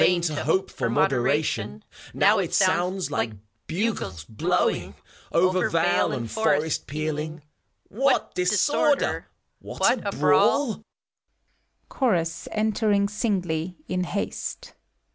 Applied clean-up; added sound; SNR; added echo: none; none; none; none.